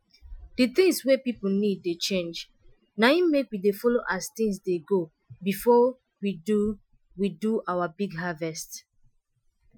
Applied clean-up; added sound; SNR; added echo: classical method Wiener filter.